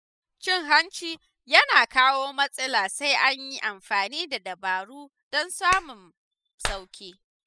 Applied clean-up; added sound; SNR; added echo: classical method spectral subtraction.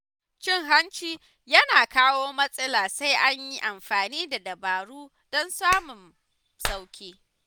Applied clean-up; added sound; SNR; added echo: none; Clapping; 12 dB; none.